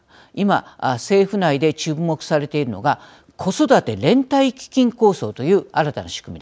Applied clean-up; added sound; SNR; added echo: none; none; none; none.